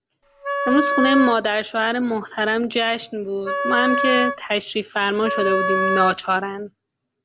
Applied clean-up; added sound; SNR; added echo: none; Wind instrument, woodwind instrument; 2 dB; none.